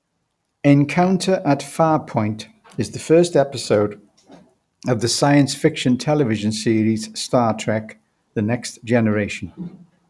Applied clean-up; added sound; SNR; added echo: none; none; none; none.